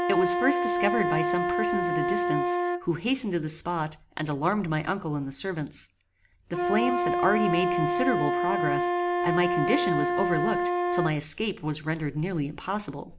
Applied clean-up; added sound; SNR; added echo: none; Wind instrument, woodwind instrument; 1 dB; none.